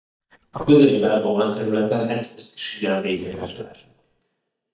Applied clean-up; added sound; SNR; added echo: neural mask model DeepFilterNet 3.